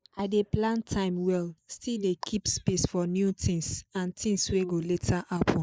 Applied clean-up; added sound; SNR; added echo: neural mask model Resemble Enhance denoiser.